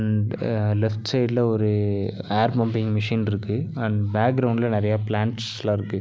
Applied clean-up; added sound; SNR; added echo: none; none; none; none.